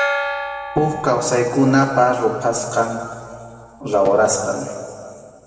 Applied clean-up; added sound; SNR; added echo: none; Gong; 10 dB; reverberation time 2.3 s.